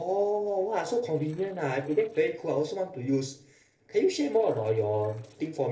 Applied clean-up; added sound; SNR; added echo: neural separator model SepFormer DNS4.